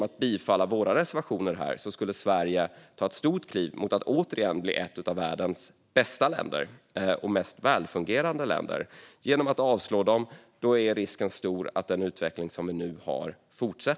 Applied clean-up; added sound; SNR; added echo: none; none; none; none.